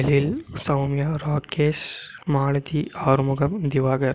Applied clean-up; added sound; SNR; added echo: none; none; none; none.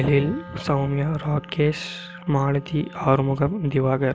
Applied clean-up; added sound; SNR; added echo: none; Wind instrument, woodwind instrument; 19 dB; none.